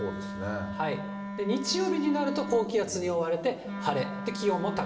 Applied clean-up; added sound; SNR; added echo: none; Wind instrument, woodwind instrument; 8 dB; reverberation time 0.8 s.